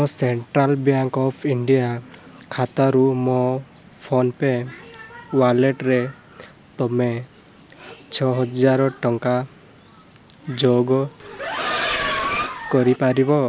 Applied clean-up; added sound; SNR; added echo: none; Accelerating, revving, vroom; 4 dB; none.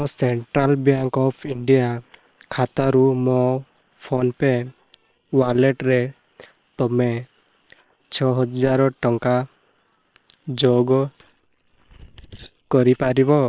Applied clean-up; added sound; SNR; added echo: neural separator model SepFormer WHAM!.